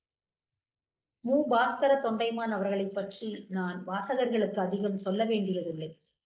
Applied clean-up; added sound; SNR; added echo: neural mask model Resemble Enhance denoiser.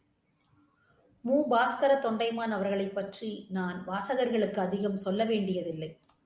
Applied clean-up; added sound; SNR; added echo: none; none; none; none.